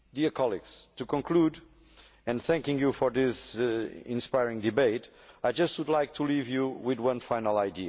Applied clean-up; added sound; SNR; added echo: none; none; none; none.